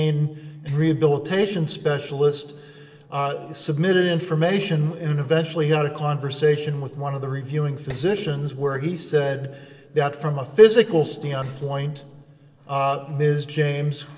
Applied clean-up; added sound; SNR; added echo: neural separator model SepFormer DNS4.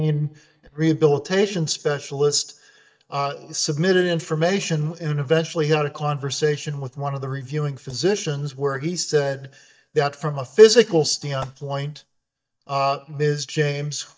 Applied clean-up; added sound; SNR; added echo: neural mask model DeepFilterNet 3.